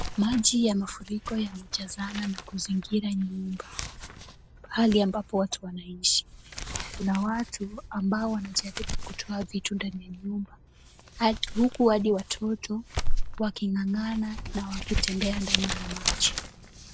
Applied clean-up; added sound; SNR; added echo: none; Crumpling, crinkling; 4 dB; none.